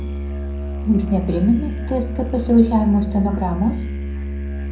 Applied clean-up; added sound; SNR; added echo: none; Musical instrument; 5 dB; reverberation time 0.6 s.